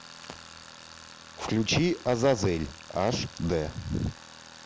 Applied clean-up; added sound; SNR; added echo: none; Tools; 18 dB; none.